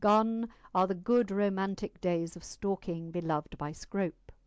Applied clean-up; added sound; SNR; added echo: none; none; none; none.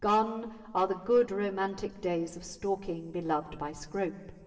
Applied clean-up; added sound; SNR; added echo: none; none; none; reverberation time 2.0 s.